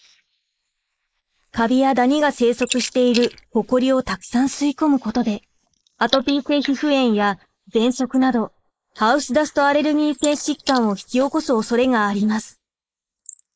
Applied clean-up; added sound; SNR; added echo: neural mask model Resemble Enhance denoiser.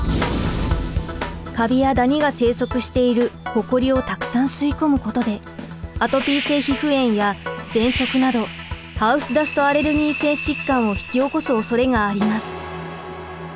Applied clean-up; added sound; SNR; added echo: none; none; none; none.